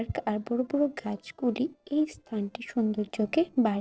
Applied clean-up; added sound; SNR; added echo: neural separator model SepFormer DNS4.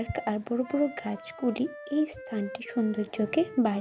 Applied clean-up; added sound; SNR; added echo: none; Wind instrument, woodwind instrument; 15 dB; none.